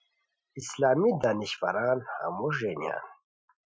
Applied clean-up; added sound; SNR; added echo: classical method Wiener filter.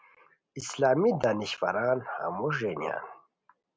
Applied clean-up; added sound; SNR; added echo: none; none; none; none.